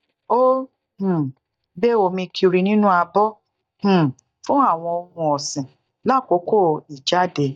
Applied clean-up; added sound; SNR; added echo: neural mask model DeepFilterNet 3.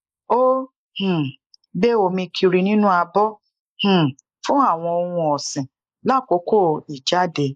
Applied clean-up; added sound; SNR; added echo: neural mask model Resemble Enhance denoiser.